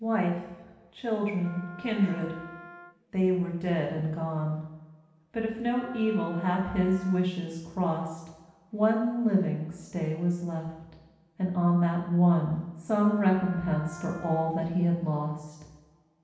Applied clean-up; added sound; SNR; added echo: none; Wind instrument, woodwind instrument; 19 dB; reverberation time 0.9 s.